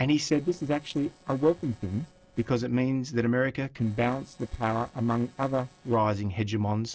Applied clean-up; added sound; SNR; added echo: neural separator model SepFormer DNS4.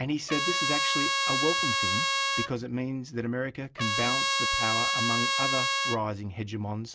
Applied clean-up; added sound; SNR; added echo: none; Trumpet; -4 dB; none.